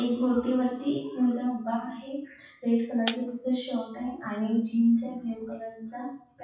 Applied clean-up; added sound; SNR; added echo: classical method WPE with log-MMSE.